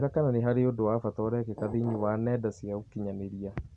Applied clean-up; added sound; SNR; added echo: none; Glass; 15 dB; none.